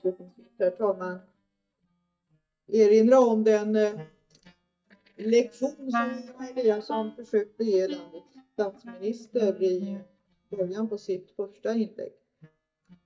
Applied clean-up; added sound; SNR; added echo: neural mask model DeepFilterNet 3.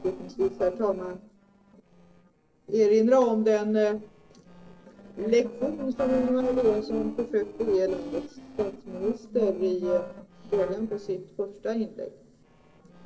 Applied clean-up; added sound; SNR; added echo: neural separator model SepFormer DNS4.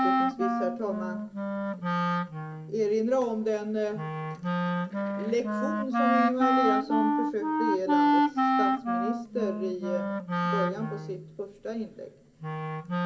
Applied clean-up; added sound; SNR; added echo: none; Wind instrument, woodwind instrument; -4 dB; reverberation time 0.3 s.